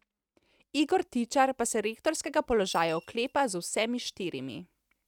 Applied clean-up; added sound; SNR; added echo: neural mask model RNNoise.